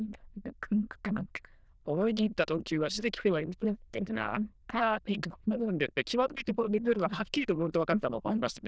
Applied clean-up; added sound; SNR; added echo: neural diffusion model UNIVERSE++.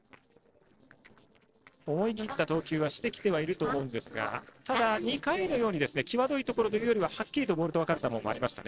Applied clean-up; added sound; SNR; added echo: neural separator model SepFormer DNS4.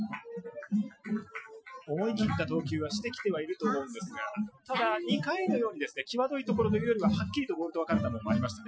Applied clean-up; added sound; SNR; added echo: classical method Wiener filter.